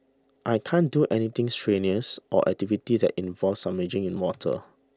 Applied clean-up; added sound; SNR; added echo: none; none; none; none.